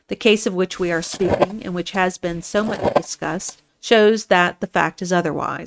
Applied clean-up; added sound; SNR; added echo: neural mask model RNNoise.